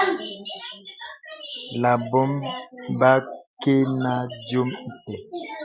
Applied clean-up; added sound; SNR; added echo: none; none; none; none.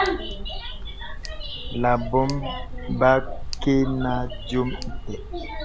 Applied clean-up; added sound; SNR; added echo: none; Tick; 5 dB; none.